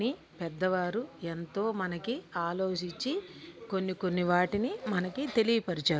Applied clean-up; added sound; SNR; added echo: none; none; none; none.